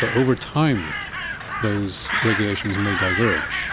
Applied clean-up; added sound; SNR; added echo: none; Crow; 4 dB; none.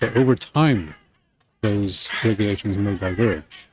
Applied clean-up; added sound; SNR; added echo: neural mask model RNNoise.